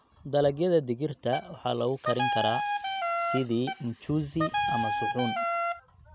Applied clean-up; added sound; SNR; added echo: none; Wind instrument, woodwind instrument; 1 dB; none.